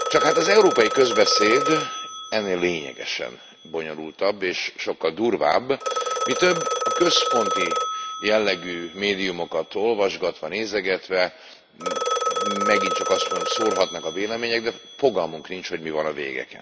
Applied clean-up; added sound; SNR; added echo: none; Telephone; 5 dB; none.